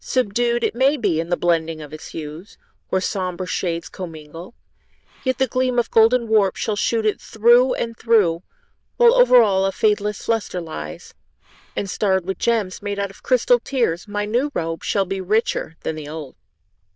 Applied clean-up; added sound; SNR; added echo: neural diffusion model UNIVERSE++.